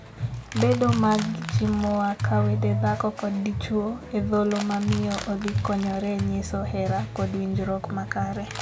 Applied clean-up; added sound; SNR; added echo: none; Crushing; 16 dB; none.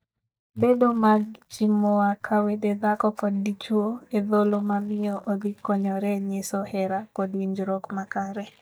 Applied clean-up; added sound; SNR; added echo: neural mask model DeepFilterNet 3.